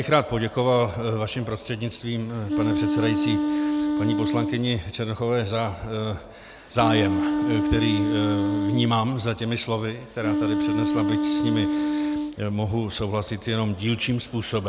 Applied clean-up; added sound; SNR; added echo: none; Wind instrument, woodwind instrument; -1 dB; none.